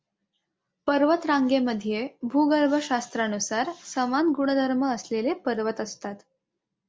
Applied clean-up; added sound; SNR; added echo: none; none; none; none.